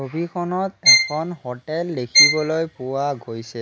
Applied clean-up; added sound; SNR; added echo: none; Bowed string instrument; -5 dB; none.